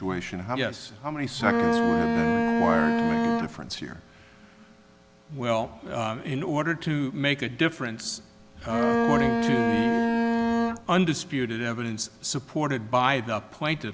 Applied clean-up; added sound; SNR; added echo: none; Bowed string instrument; -5 dB; none.